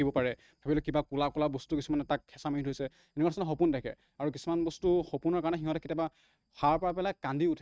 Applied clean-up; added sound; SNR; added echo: neural mask model RNNoise.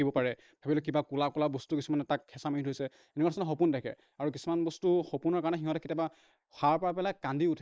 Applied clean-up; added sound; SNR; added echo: neural mask model Resemble Enhance denoiser.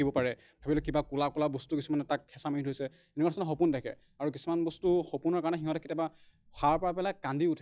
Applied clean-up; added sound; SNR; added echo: classical method log-MMSE.